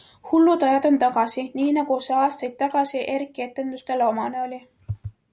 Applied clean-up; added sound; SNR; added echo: none; none; none; none.